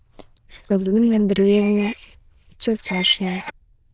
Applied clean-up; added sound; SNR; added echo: neural diffusion model UNIVERSE++.